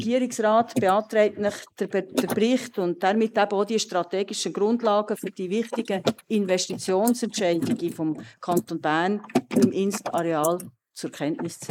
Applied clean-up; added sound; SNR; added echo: neural mask model Resemble Enhance denoiser.